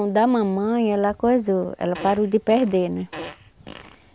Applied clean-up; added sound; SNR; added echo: none; Fart; 17 dB; none.